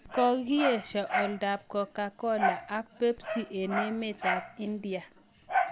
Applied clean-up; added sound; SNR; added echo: none; Dog; 3 dB; none.